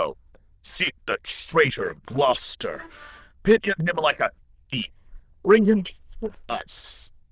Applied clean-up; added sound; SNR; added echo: neural diffusion model UNIVERSE++.